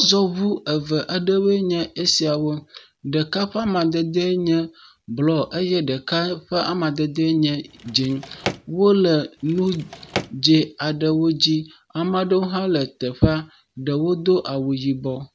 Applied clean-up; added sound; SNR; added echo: none; Drawer open or close; 11 dB; none.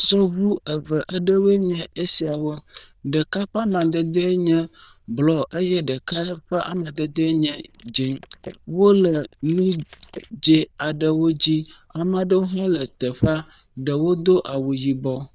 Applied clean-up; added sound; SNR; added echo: neural diffusion model UNIVERSE++.